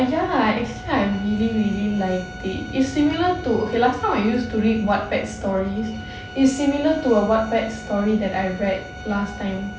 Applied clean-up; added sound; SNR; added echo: none; Bowed string instrument; 17 dB; none.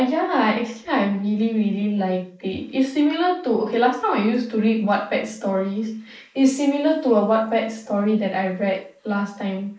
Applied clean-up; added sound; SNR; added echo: neural mask model Resemble Enhance denoiser.